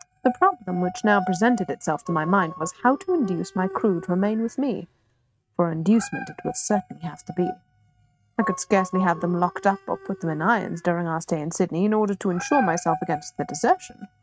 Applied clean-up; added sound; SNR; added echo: neural mask model RNNoise.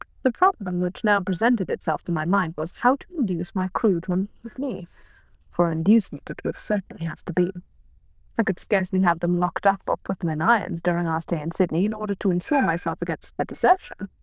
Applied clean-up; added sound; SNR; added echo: neural diffusion model UNIVERSE++.